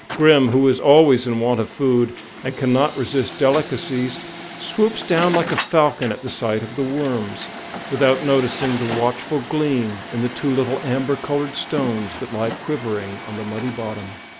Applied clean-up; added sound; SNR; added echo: none; Truck; 12 dB; none.